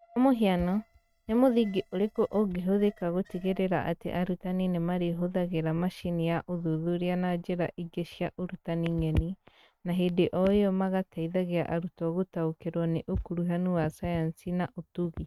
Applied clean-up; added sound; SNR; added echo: neural mask model RNNoise.